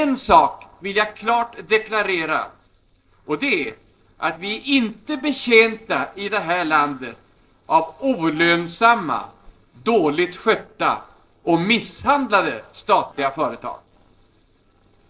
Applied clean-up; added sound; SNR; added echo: neural separator model SepFormer DNS4.